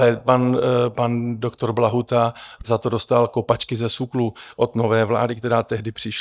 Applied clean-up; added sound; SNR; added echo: neural mask model DeepFilterNet 3.